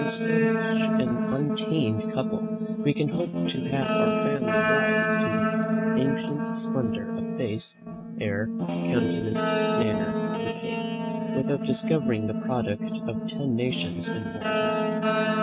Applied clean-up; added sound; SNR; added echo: neural mask model RNNoise.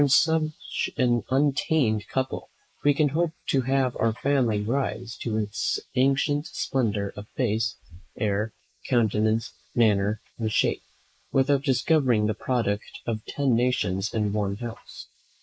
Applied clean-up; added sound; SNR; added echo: neural mask model Resemble Enhance denoiser.